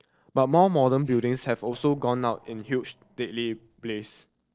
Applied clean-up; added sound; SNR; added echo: neural separator model SepFormer DNS4.